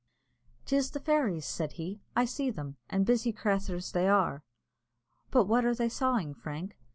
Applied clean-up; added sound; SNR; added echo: none; none; none; none.